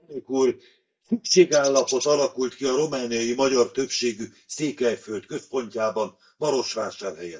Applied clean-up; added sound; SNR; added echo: neural mask model DeepFilterNet 3.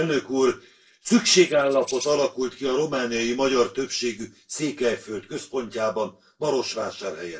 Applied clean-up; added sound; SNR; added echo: neural separator model SepFormer DNS4.